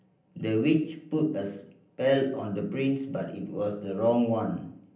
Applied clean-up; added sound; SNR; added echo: none; none; none; reverberation time 0.6 s.